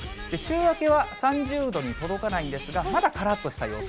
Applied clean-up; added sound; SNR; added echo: none; none; none; none.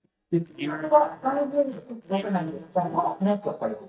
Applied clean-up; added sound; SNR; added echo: neural mask model DeepFilterNet 3.